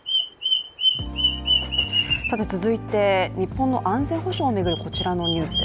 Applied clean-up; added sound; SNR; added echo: none; Bird vocalization, bird call, bird song; 2 dB; none.